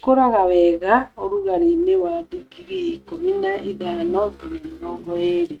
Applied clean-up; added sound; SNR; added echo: neural mask model RNNoise.